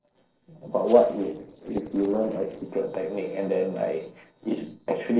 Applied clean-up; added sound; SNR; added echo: neural separator model SepFormer DNS4.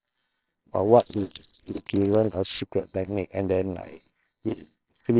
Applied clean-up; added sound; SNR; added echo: neural separator model SepFormer WHAMR!.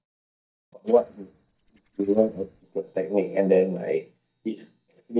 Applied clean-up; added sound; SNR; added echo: neural mask model DeepFilterNet 3.